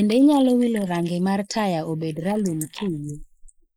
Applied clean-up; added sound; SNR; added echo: neural mask model Resemble Enhance denoiser.